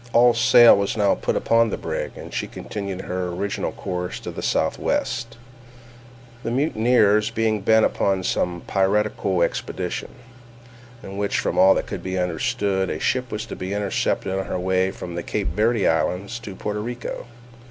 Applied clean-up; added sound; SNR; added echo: none; none; none; none.